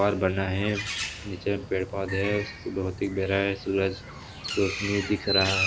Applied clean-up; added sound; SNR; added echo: none; Bird; 6 dB; none.